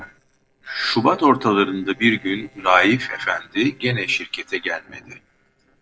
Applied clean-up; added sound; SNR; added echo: neural separator model SepFormer DNS4.